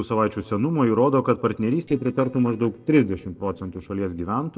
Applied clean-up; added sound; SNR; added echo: neural separator model SepFormer DNS4.